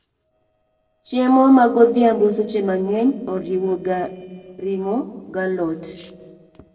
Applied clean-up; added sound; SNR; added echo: neural separator model SepFormer DNS4.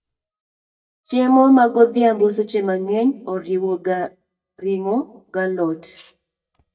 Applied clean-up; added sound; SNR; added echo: neural mask model DeepFilterNet 3.